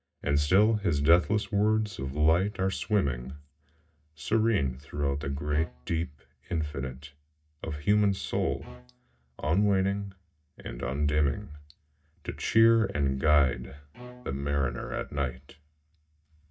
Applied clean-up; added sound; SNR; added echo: neural mask model DeepFilterNet 3.